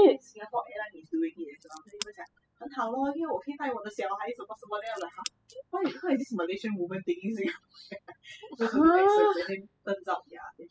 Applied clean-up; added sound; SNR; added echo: classical method spectral subtraction.